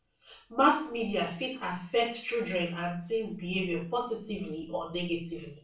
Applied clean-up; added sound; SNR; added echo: none; none; none; reverberation time 0.3 s.